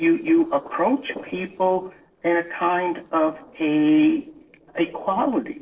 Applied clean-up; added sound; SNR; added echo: neural separator model SepFormer DNS4.